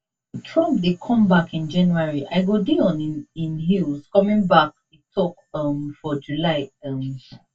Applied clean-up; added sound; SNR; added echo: none; none; none; reverberation time 0.1 s.